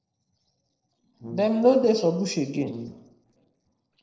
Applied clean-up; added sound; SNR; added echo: neural separator model SepFormer DNS4.